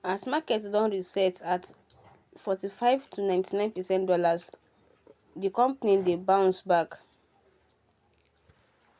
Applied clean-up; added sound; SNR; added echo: none; none; none; none.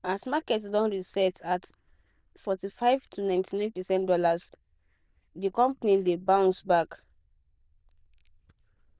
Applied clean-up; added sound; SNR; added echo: neural diffusion model UNIVERSE++.